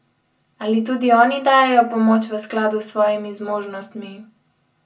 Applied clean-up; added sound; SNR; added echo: none; none; none; reverberation time 0.2 s.